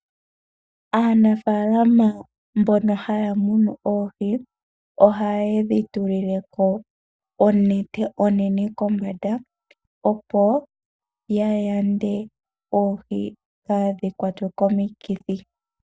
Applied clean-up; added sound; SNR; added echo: neural mask model DeepFilterNet 3.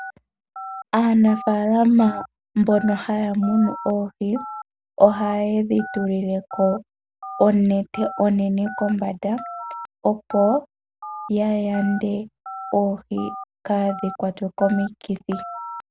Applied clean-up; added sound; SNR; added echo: none; Telephone; 15 dB; none.